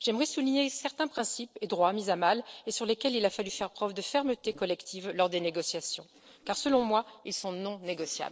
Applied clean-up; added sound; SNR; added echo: neural separator model SepFormer DNS4.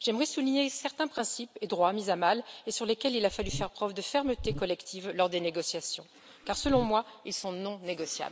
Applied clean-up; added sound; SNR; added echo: none; Buzz; 7 dB; none.